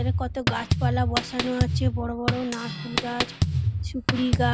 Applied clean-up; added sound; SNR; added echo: none; Drum kit; -4 dB; none.